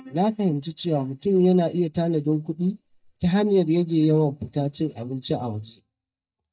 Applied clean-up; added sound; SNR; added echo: neural mask model DeepFilterNet 3.